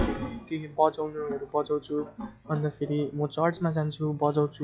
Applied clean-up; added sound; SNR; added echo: classical method log-MMSE.